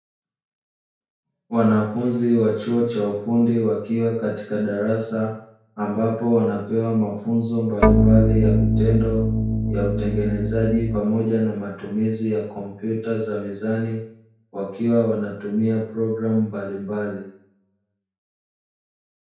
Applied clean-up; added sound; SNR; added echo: none; Organ; -5 dB; reverberation time 0.5 s.